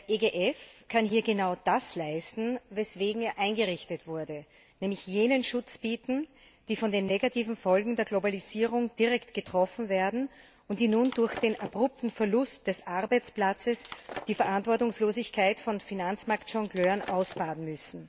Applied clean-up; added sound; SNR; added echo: none; Shatter; 14 dB; none.